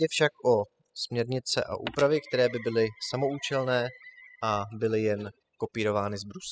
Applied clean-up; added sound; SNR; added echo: classical method spectral subtraction.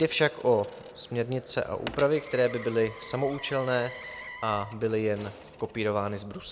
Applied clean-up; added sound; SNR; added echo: none; Motor vehicle (road) + Coin (dropping); 17 dB; none.